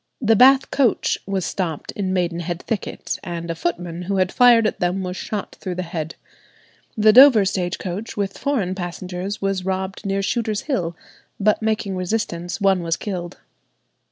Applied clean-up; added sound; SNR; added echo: none; none; none; none.